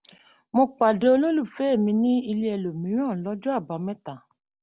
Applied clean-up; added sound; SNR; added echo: none; none; none; none.